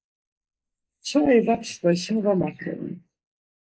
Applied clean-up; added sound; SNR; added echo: neural mask model Resemble Enhance denoiser.